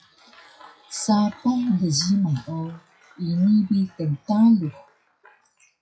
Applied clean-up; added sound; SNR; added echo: classical method WPE with log-MMSE.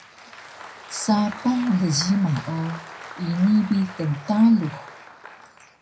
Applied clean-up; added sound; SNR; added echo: none; Applause; 17 dB; reverberation time 0.4 s.